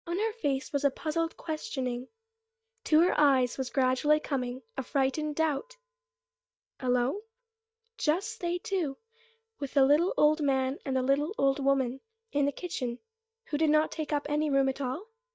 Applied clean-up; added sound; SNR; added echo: neural mask model DeepFilterNet 3.